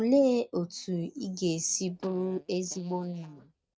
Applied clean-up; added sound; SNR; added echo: neural mask model DeepFilterNet 3.